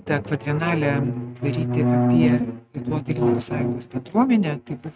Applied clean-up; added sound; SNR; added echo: neural mask model RNNoise.